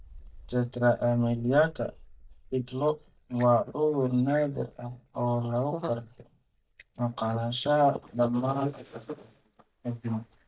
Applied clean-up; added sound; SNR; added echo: neural mask model DeepFilterNet 3.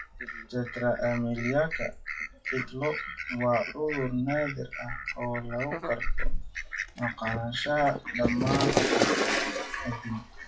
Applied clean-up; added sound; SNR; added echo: classical method WPE with log-MMSE.